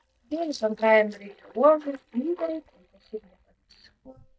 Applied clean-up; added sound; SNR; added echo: neural mask model DeepFilterNet 3.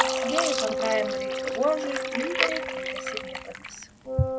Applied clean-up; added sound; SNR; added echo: none; Fill (with liquid) + Wind instrument, woodwind instrument; -2 dB; none.